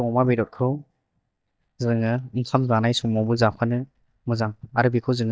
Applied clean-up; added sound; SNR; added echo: neural mask model DeepFilterNet 3.